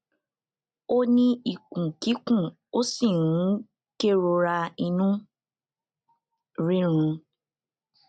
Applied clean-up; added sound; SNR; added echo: none; none; none; none.